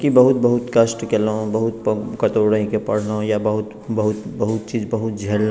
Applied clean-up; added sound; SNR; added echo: none; none; none; none.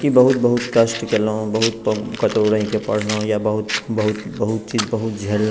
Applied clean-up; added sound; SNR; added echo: none; Fire; 13 dB; none.